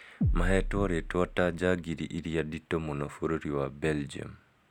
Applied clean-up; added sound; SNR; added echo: none; Bass drum; 2 dB; none.